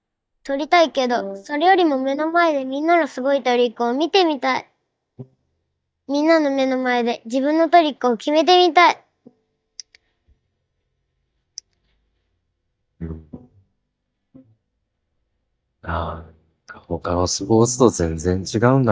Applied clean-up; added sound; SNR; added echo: neural mask model DeepFilterNet 3.